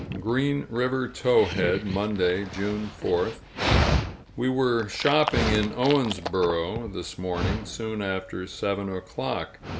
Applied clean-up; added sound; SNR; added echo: none; Dog; 5 dB; none.